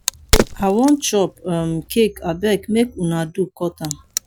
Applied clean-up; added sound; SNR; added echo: none; Crack; 5 dB; none.